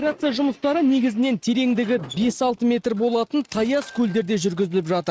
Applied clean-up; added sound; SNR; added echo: neural mask model RNNoise.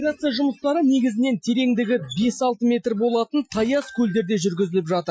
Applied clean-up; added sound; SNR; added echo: classical method Wiener filter.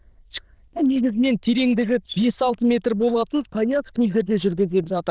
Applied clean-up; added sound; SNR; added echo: neural diffusion model UNIVERSE++.